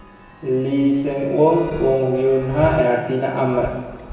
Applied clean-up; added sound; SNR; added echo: none; Chime; 17 dB; reverberation time 1.2 s.